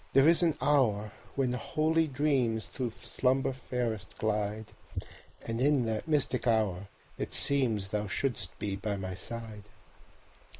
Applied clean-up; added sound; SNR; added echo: neural mask model Resemble Enhance denoiser.